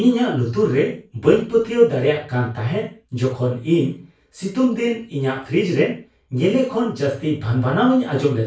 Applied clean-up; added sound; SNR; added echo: none; none; none; reverberation time 0.3 s.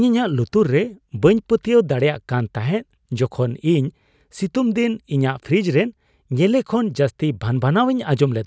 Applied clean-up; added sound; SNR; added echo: none; none; none; none.